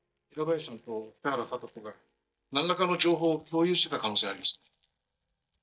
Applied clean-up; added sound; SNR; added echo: neural mask model DeepFilterNet 3.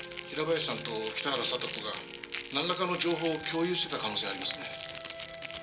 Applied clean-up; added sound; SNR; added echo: none; Crackle; 3 dB; reverberation time 0.2 s.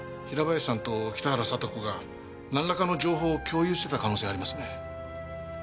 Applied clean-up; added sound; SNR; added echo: none; none; none; none.